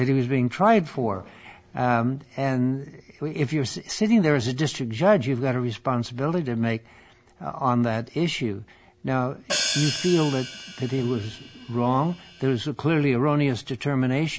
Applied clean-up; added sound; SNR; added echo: none; Hi-hat; 8 dB; none.